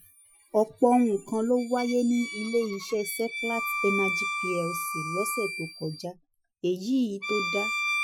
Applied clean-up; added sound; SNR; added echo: classical method Wiener filter.